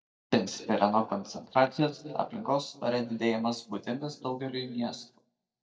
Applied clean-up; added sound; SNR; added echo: neural mask model DeepFilterNet 3.